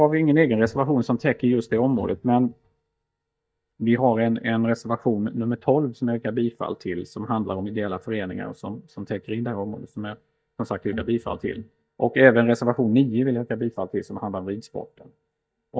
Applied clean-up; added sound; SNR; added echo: neural mask model DeepFilterNet 3.